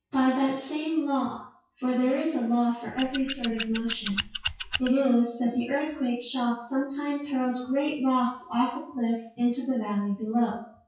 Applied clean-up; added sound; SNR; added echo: classical method WPE with log-MMSE.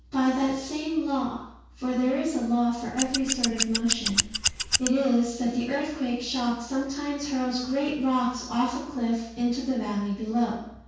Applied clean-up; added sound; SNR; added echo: none; Scissors; 1 dB; reverberation time 0.6 s.